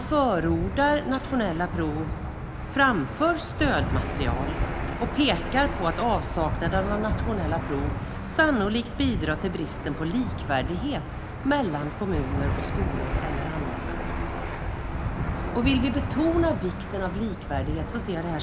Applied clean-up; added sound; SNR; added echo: none; Engine / Aircraft; 3 dB; none.